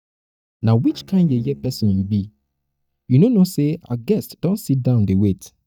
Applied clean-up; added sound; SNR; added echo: neural mask model DeepFilterNet 3.